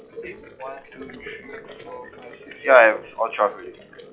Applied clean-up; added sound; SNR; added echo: classical method log-MMSE.